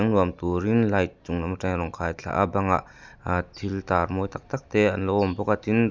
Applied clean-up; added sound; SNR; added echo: none; none; none; none.